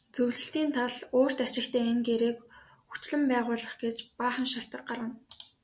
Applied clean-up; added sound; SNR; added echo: none; none; none; none.